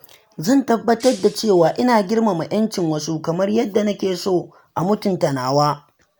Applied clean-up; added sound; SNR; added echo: none; Shatter; 20 dB; none.